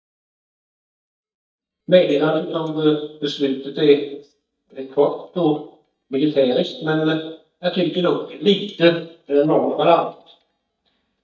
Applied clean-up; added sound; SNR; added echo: neural mask model DeepFilterNet 3.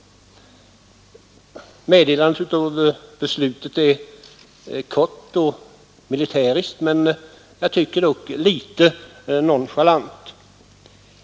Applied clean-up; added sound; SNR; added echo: none; none; none; none.